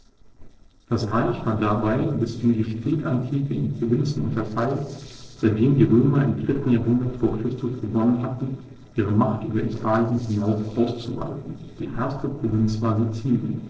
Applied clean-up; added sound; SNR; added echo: neural separator model SepFormer DNS4.